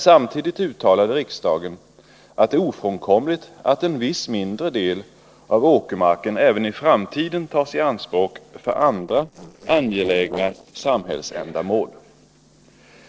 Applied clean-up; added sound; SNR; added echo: neural separator model SepFormer DNS4.